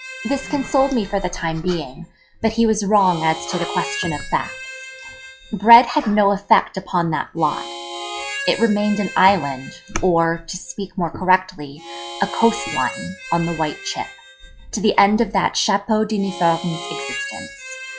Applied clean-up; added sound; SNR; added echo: classical method log-MMSE.